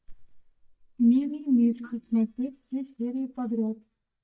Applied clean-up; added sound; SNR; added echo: neural mask model DeepFilterNet 3.